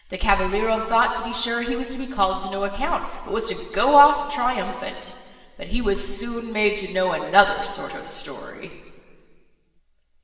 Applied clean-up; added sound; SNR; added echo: none; none; none; reverberation time 2.3 s.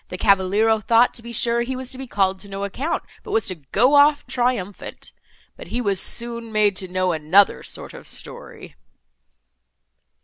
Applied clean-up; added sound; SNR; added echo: none; none; none; none.